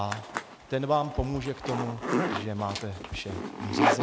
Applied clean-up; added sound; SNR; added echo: none; Zipper (clothing); -1 dB; none.